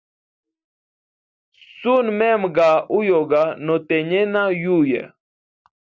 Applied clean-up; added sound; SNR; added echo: none; none; none; none.